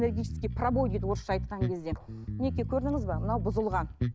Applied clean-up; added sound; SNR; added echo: none; Bass guitar; 1 dB; none.